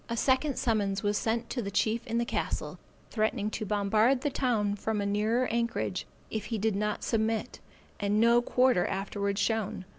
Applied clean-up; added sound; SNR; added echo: none; none; none; none.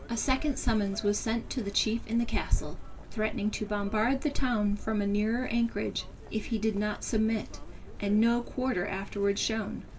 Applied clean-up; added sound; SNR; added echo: none; Chirp, tweet; 11 dB; reverberation time 0.2 s.